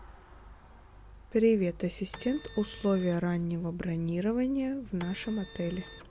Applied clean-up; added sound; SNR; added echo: none; Printer; 16 dB; none.